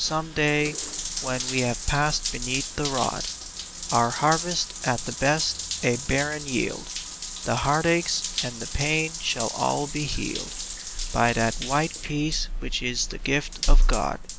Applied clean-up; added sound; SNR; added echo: none; Drip / Trickle, dribble / Bathtub (filling or washing) / Water tap, faucet; 2 dB; none.